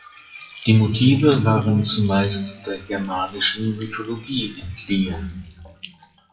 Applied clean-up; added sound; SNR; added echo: classical method WPE with log-MMSE.